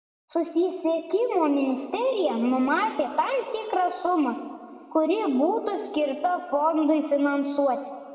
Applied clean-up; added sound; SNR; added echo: none; none; none; reverberation time 2.0 s.